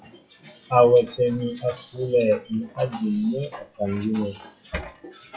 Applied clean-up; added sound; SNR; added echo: classical method WPE with log-MMSE.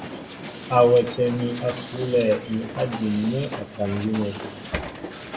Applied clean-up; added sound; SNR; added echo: none; Hiss; 11 dB; reverberation time 0.6 s.